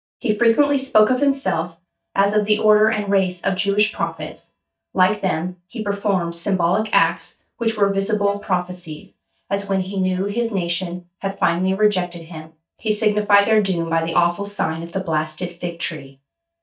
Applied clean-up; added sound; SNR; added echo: neural mask model DeepFilterNet 3.